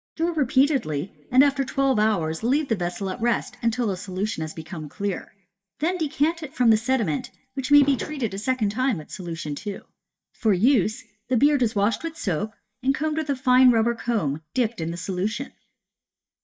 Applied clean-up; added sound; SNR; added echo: neural mask model DeepFilterNet 3.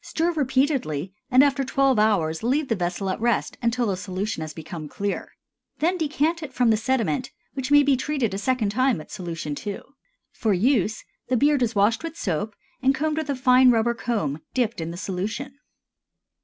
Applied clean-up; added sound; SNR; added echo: none; none; none; none.